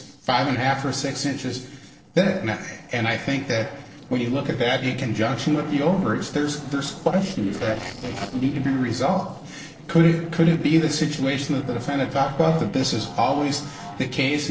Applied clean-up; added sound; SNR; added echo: neural separator model SepFormer DNS4.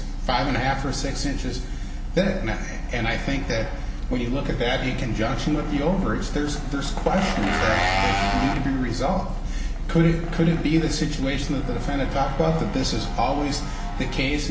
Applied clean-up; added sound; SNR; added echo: none; Engine; 10 dB; reverberation time 1.2 s.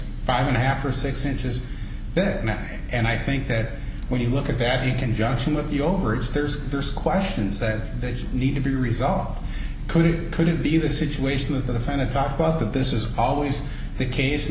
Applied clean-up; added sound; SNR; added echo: none; none; none; none.